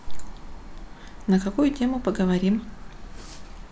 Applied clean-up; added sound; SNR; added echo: none; none; none; none.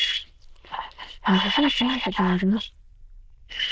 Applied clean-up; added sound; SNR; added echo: neural diffusion model UNIVERSE++.